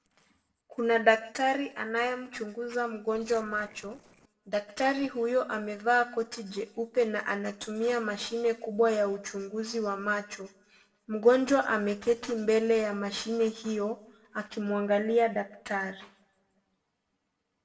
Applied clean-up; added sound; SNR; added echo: neural separator model SepFormer DNS4.